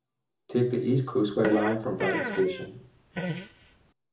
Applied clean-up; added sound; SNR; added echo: none; Fart; 7 dB; reverberation time 0.6 s.